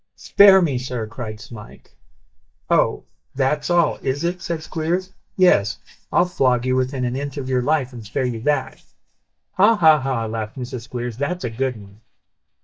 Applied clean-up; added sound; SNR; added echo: neural mask model DeepFilterNet 3.